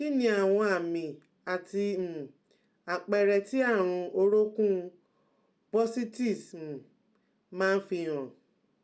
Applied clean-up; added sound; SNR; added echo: none; none; none; none.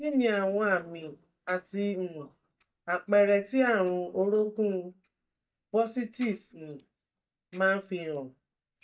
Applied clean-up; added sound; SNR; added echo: neural mask model DeepFilterNet 3.